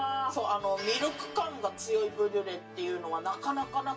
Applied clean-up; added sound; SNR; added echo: none; none; none; reverberation time 0.2 s.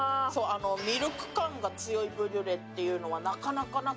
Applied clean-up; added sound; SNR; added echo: none; none; none; none.